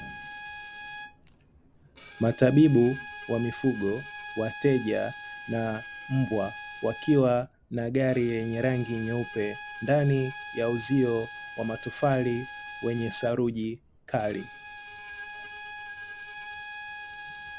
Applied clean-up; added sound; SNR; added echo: none; Bowed string instrument; 13 dB; none.